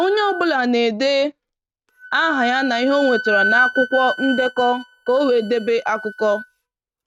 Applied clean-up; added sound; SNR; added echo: neural mask model RNNoise.